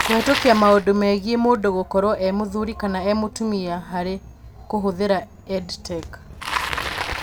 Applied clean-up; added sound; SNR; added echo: none; Bicycle; 10 dB; none.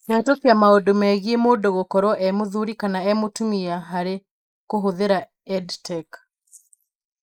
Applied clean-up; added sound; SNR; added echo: neural mask model Resemble Enhance denoiser.